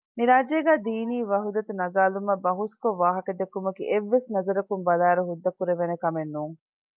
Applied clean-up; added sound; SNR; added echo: none; none; none; none.